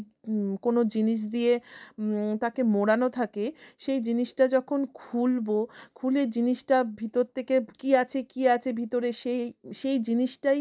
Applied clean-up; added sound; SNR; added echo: none; none; none; none.